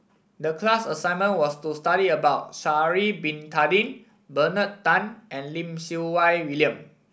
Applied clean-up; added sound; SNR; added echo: none; none; none; none.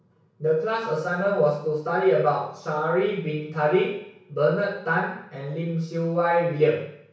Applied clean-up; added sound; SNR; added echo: none; none; none; reverberation time 0.6 s.